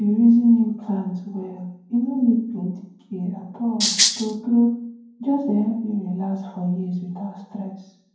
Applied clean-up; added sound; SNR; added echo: none; Rattle (instrument); -1 dB; reverberation time 0.9 s.